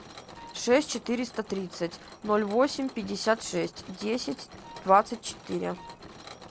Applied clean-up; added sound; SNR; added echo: none; Mechanisms + Wind instrument, woodwind instrument; 17 dB; none.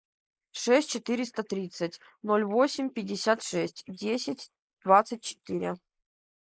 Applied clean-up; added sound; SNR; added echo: neural mask model Resemble Enhance denoiser.